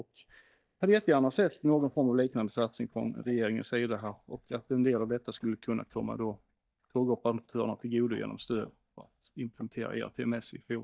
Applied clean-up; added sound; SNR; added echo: neural mask model DeepFilterNet 3.